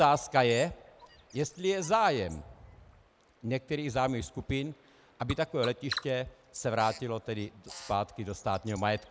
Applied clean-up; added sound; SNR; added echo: none; Bird vocalization, bird call, bird song; 18 dB; none.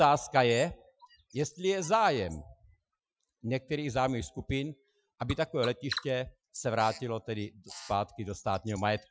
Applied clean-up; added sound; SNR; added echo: classical method Wiener filter.